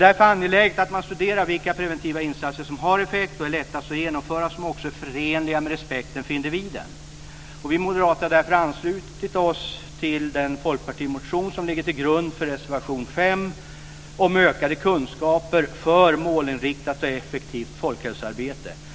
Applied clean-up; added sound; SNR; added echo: none; none; none; none.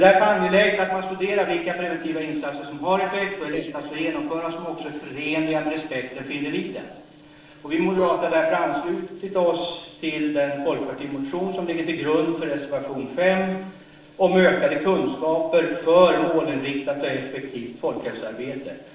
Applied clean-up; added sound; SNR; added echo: neural separator model SepFormer DNS4.